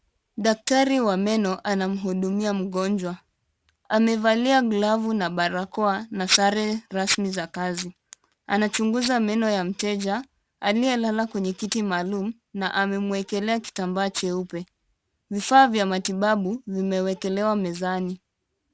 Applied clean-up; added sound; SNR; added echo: none; none; none; none.